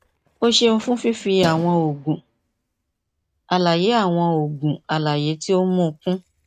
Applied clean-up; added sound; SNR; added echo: neural mask model RNNoise.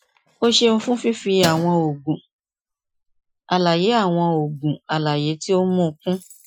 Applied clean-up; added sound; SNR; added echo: classical method Wiener filter.